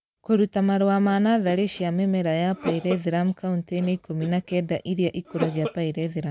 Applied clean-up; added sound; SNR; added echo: none; Cough; 13 dB; none.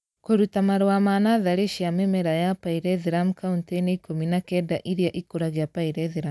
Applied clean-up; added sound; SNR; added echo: none; none; none; none.